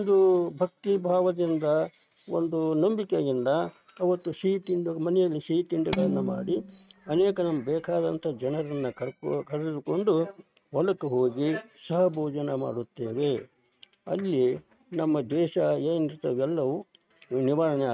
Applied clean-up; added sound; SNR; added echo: neural mask model RNNoise.